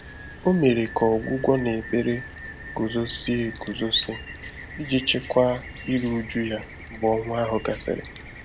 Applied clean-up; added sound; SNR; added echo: none; Rain + Crack; 13 dB; none.